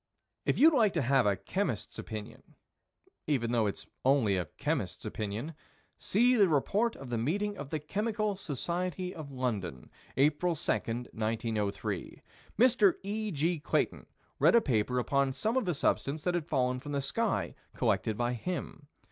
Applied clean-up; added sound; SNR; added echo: none; none; none; none.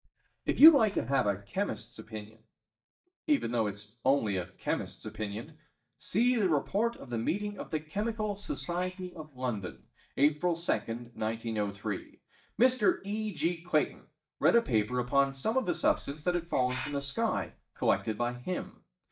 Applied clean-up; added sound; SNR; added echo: neural mask model DeepFilterNet 3.